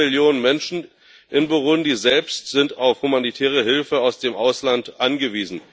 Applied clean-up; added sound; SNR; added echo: none; none; none; none.